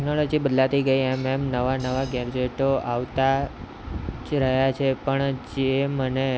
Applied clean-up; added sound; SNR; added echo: none; none; none; none.